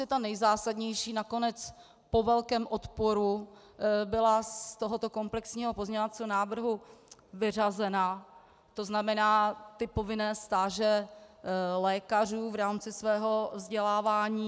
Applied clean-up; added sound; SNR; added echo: none; none; none; none.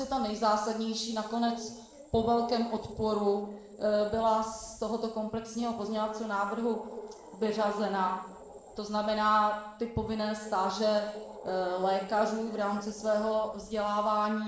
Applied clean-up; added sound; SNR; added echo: neural separator model SepFormer DNS4.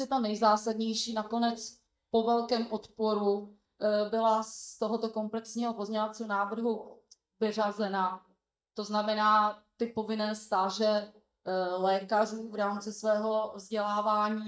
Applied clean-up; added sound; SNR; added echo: neural mask model DeepFilterNet 3.